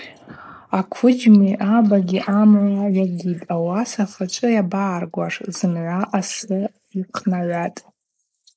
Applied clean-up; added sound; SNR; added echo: neural mask model Resemble Enhance denoiser.